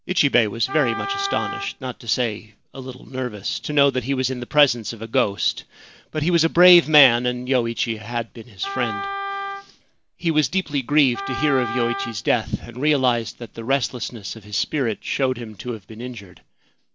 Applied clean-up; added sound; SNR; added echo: none; Wind instrument, woodwind instrument; 8 dB; none.